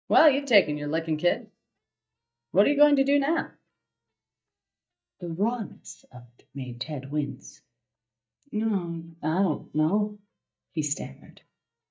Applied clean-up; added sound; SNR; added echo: neural mask model DeepFilterNet 3.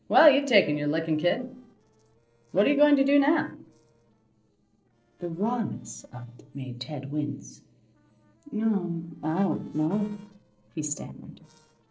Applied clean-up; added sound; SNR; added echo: neural separator model SepFormer DNS4.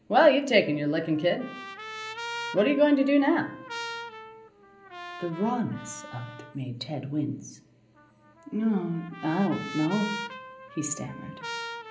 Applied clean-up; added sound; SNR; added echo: none; Trumpet; 13 dB; reverberation time 0.5 s.